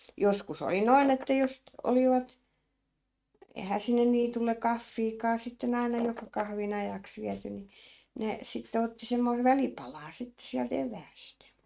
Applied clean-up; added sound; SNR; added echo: neural mask model RNNoise.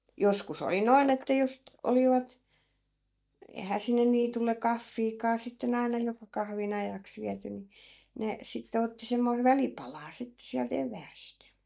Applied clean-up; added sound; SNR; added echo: neural mask model DeepFilterNet 3.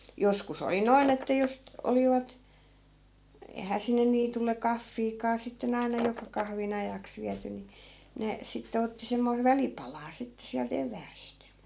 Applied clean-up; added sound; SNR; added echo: none; Shatter; 13 dB; none.